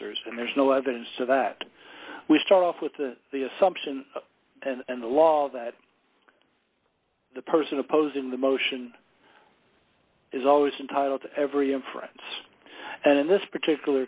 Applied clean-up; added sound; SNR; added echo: none; none; none; none.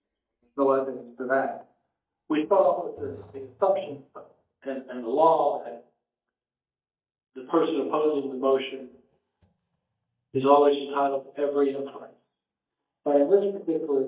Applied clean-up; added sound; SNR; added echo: neural mask model DeepFilterNet 3.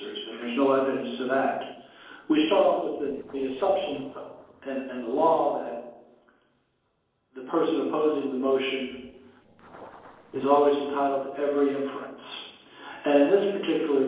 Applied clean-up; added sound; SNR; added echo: neural separator model SepFormer DNS4.